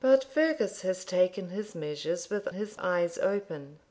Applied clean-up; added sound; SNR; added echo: none; none; none; none.